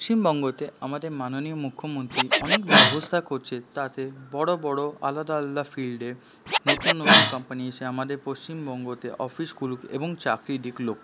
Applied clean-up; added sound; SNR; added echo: none; Scratching (performance technique); -4 dB; none.